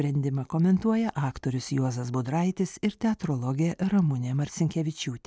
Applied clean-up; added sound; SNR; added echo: none; none; none; none.